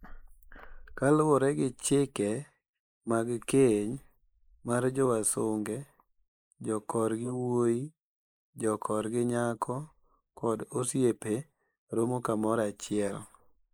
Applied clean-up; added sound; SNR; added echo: neural mask model Resemble Enhance denoiser.